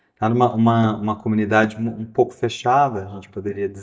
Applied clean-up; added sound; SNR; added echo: neural mask model DeepFilterNet 3.